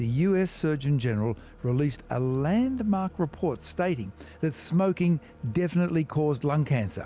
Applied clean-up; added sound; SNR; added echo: none; none; none; none.